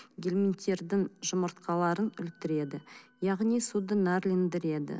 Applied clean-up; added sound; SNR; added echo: none; none; none; none.